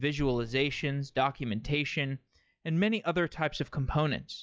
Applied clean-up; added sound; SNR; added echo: classical method log-MMSE.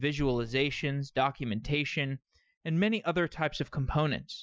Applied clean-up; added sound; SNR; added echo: classical method Wiener filter.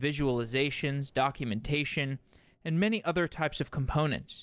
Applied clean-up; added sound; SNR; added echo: neural separator model SepFormer DNS4.